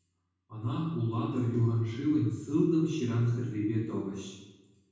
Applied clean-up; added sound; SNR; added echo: none; none; none; reverberation time 1.2 s.